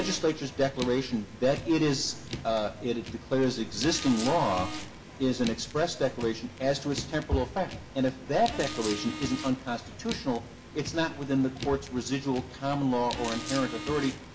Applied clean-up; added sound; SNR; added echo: none; Car; 11 dB; reverberation time 1.4 s.